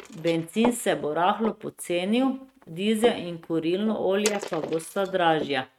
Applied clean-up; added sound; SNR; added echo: neural mask model RNNoise.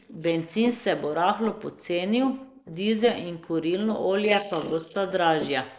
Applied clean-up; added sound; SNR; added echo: neural mask model Resemble Enhance denoiser.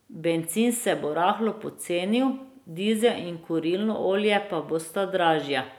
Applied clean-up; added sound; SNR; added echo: none; none; none; none.